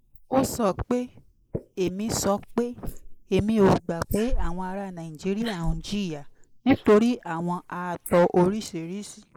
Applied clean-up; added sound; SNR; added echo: neural mask model Resemble Enhance denoiser.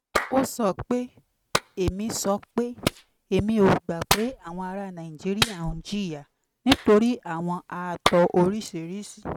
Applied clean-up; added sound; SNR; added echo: neural mask model RNNoise.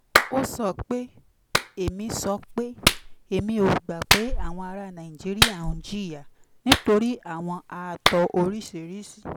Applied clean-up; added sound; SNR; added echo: none; Clapping; 0 dB; none.